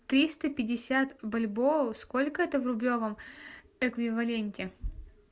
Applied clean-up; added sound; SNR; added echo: none; none; none; none.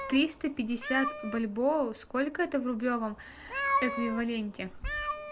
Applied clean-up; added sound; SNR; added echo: none; Meow; 6 dB; none.